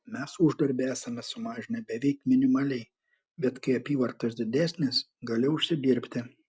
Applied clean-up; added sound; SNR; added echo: none; none; none; none.